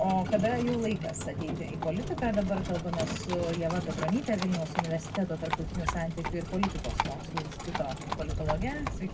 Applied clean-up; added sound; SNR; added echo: none; Livestock, farm animals, working animals; 3 dB; reverberation time 0.4 s.